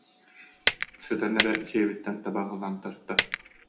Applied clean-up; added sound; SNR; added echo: none; Coin (dropping); -1 dB; reverberation time 0.3 s.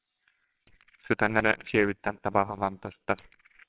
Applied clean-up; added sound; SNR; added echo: neural separator model SepFormer WHAMR!.